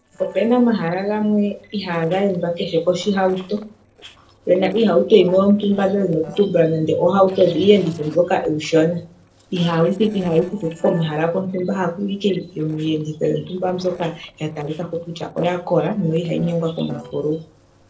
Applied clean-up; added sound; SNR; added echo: neural separator model SepFormer DNS4.